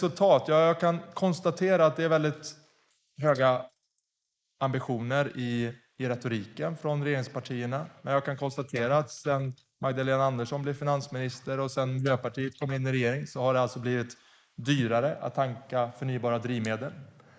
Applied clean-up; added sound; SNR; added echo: neural mask model Resemble Enhance denoiser.